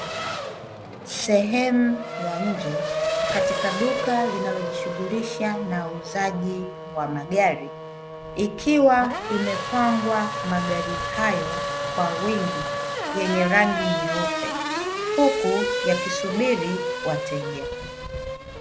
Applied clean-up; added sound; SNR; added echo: none; Race car, auto racing / Accelerating, revving, vroom; 3 dB; none.